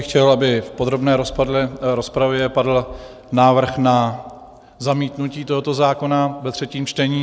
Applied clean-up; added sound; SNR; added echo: none; none; none; none.